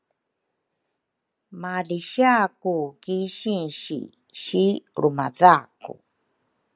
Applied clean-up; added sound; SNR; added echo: none; none; none; none.